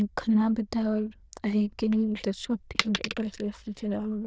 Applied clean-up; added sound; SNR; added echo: neural diffusion model UNIVERSE++.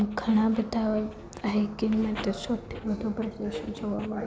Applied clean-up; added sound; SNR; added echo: none; none; none; none.